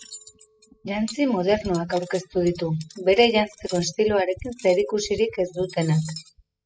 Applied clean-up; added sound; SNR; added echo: classical method spectral subtraction.